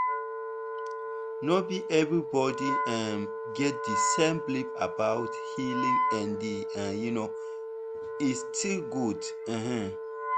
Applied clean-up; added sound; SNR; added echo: none; Wind instrument, woodwind instrument; 2 dB; none.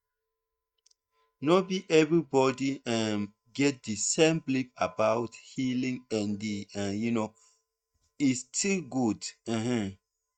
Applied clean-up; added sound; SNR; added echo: neural mask model DeepFilterNet 3.